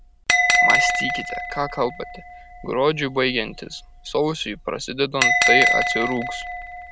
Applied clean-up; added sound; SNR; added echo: none; Bell; -3 dB; none.